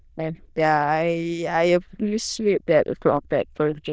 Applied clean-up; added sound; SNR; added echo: neural diffusion model UNIVERSE++.